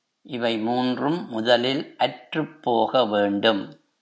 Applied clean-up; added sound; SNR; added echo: none; none; none; none.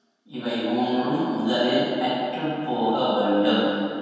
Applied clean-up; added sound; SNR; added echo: none; none; none; reverberation time 2.1 s.